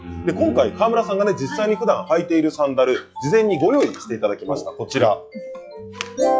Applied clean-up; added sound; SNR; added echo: classical method log-MMSE.